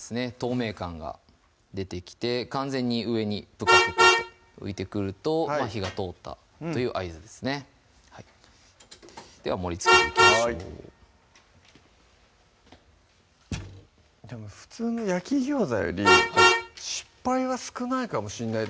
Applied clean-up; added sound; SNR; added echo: none; Vehicle horn, car horn, honking; -2 dB; none.